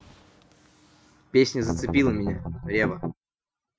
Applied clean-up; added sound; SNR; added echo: classical method Wiener filter.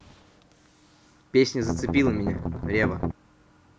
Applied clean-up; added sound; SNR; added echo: none; Strum; 1 dB; none.